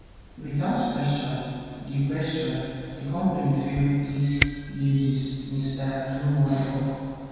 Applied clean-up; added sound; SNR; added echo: none; Camera; 11 dB; reverberation time 2.1 s.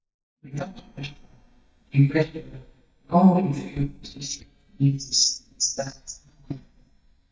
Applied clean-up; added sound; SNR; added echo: neural mask model DeepFilterNet 3.